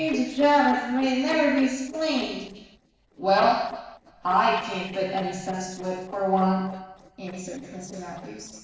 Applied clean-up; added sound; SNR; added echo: neural separator model SepFormer DNS4.